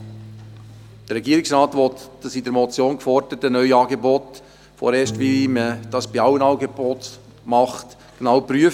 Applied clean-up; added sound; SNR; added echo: none; Piano; 19 dB; none.